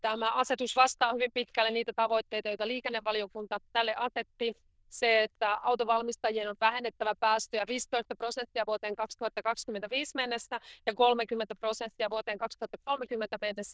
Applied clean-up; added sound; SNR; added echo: neural diffusion model UNIVERSE++.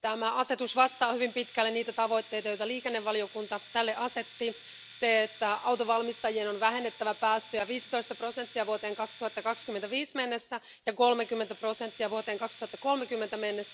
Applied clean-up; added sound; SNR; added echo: none; Domestic sounds, home sounds; 17 dB; none.